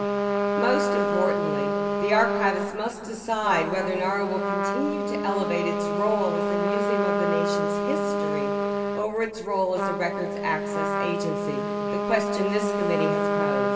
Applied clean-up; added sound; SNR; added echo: none; Trumpet; -2 dB; reverberation time 2.6 s.